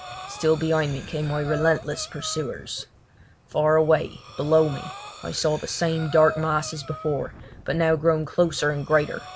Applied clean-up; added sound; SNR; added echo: none; Breathing + Wind; 16 dB; none.